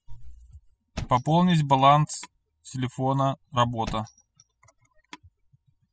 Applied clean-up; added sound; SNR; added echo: classical method spectral subtraction.